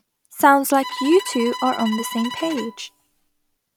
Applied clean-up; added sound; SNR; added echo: none; Bowed string instrument; 11 dB; none.